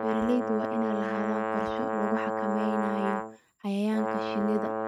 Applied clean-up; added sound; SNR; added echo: neural mask model RNNoise.